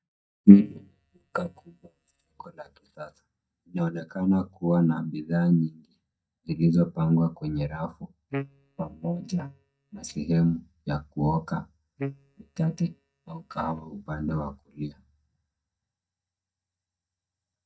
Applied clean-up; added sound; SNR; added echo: neural mask model DeepFilterNet 3.